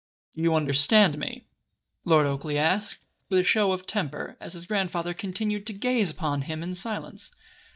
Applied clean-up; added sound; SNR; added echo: neural mask model DeepFilterNet 3.